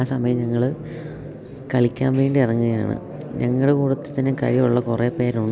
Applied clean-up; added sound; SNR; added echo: none; none; none; none.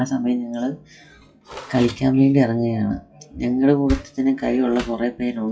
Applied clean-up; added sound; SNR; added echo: classical method WPE with log-MMSE.